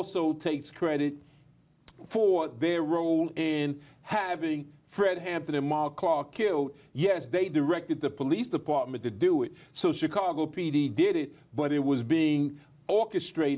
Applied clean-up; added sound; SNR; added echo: none; none; none; none.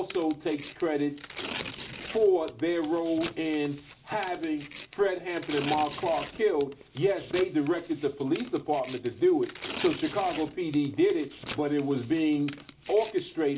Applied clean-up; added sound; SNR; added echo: none; Tearing; 14 dB; reverberation time 0.2 s.